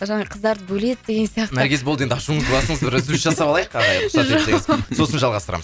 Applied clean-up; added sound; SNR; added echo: none; none; none; none.